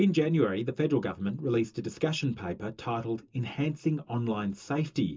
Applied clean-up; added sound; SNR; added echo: none; none; none; reverberation time 0.2 s.